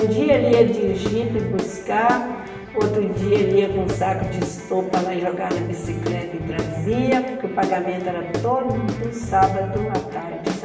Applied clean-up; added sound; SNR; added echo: none; Guitar / Drum; 6 dB; reverberation time 1.0 s.